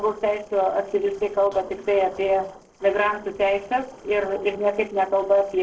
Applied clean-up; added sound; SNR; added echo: neural separator model SepFormer DNS4.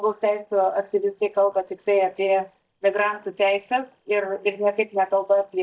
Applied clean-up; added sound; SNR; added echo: neural mask model DeepFilterNet 3.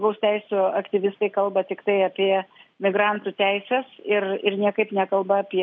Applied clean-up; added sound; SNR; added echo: none; none; none; none.